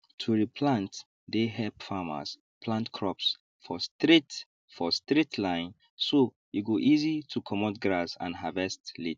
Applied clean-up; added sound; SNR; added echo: none; none; none; none.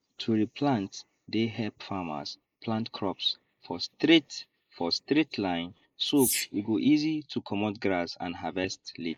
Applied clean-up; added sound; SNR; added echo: neural mask model Resemble Enhance denoiser.